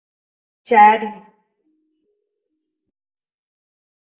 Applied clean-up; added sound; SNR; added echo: neural mask model DeepFilterNet 3.